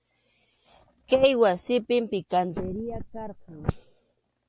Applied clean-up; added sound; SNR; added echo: none; none; none; none.